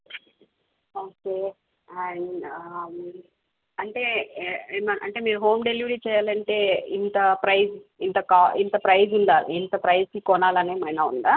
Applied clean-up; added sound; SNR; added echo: none; none; none; none.